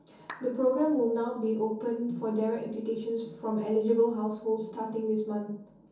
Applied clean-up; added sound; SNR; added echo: none; Clapping; 18 dB; reverberation time 0.6 s.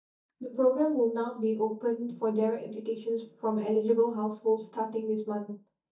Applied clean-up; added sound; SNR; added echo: neural mask model DeepFilterNet 3.